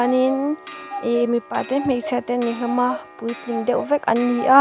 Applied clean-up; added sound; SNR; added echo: none; Clock; 13 dB; none.